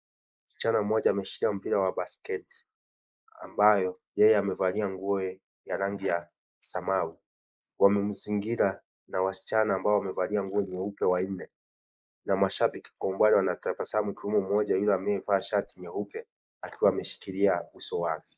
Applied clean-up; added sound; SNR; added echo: neural mask model Resemble Enhance denoiser.